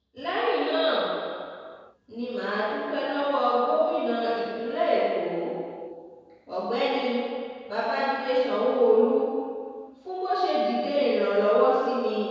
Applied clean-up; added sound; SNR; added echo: none; none; none; reverberation time 1.9 s.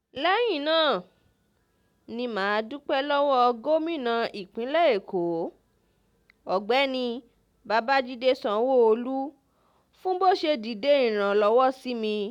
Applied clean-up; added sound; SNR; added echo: none; none; none; none.